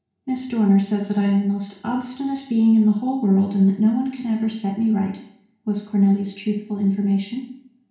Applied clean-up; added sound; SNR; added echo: none; none; none; reverberation time 0.6 s.